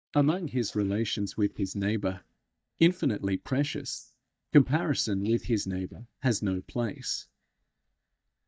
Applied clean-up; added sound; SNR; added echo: neural mask model DeepFilterNet 3.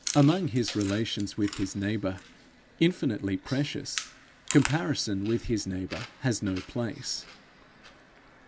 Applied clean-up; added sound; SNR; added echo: none; Chewing, mastication; 14 dB; none.